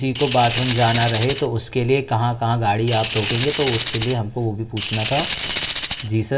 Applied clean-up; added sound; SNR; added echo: none; Tambourine; 6 dB; reverberation time 0.3 s.